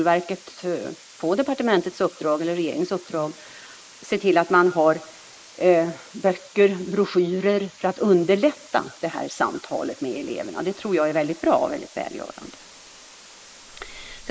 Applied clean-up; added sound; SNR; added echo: neural mask model Resemble Enhance denoiser.